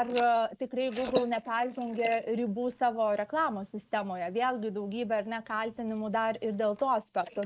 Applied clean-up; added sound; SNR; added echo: neural mask model Resemble Enhance denoiser.